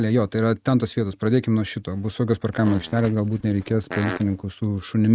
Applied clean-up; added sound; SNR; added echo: neural mask model RNNoise.